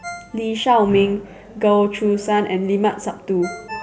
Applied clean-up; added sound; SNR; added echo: none; Ringtone; 19 dB; none.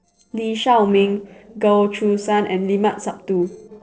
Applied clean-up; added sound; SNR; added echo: neural separator model SepFormer DNS4.